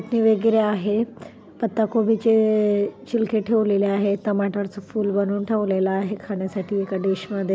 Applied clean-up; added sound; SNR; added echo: none; none; none; none.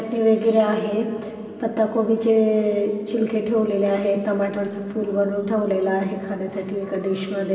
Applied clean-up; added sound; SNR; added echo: none; none; none; reverberation time 2.5 s.